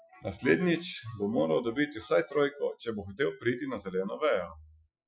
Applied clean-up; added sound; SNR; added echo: classical method Wiener filter.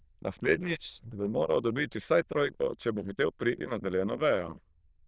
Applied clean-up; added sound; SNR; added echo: neural diffusion model UNIVERSE++.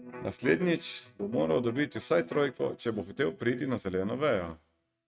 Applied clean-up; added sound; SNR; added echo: neural mask model RNNoise.